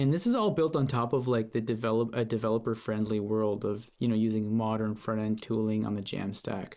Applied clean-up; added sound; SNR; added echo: neural mask model Resemble Enhance denoiser.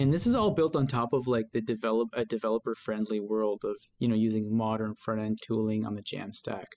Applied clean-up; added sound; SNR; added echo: classical method spectral subtraction.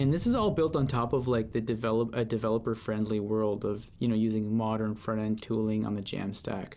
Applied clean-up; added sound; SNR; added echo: none; Thunder; 18 dB; none.